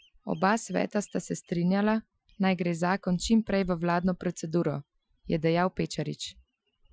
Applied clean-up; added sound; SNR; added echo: classical method Wiener filter.